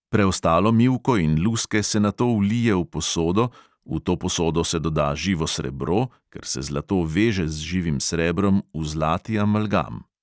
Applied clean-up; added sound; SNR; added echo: none; none; none; none.